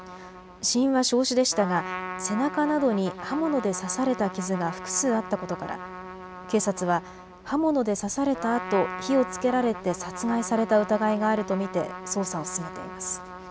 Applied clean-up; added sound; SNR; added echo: none; Trumpet; 12 dB; none.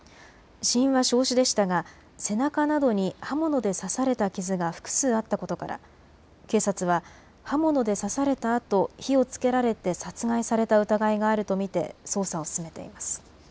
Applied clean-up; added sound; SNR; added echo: none; none; none; none.